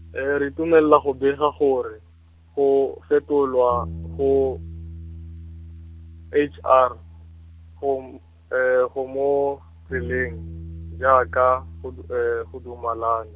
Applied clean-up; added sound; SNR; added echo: none; Bass guitar; 16 dB; none.